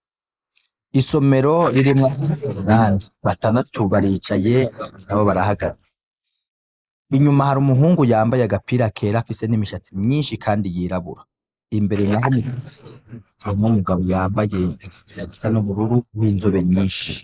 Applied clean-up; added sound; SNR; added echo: neural mask model Resemble Enhance denoiser.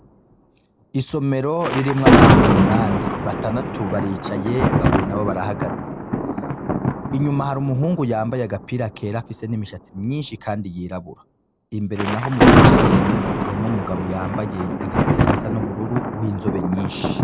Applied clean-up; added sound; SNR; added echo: none; Thunder; -5 dB; none.